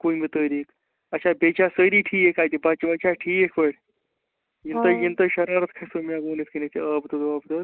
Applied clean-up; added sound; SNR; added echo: none; Brass instrument; 5 dB; none.